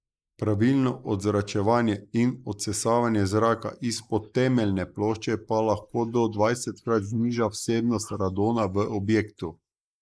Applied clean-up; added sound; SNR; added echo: neural mask model Resemble Enhance denoiser.